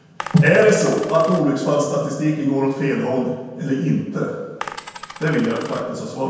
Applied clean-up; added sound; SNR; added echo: none; Coin (dropping); 15 dB; reverberation time 1.2 s.